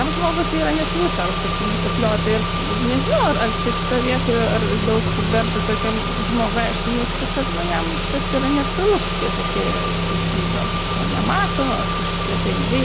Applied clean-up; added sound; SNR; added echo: none; Engine / Car; -2 dB; none.